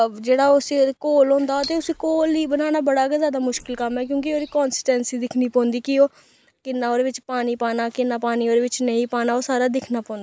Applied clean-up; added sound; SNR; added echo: neural mask model Resemble Enhance denoiser.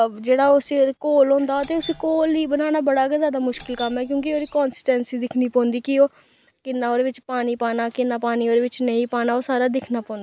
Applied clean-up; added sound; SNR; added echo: none; Doorbell; 15 dB; none.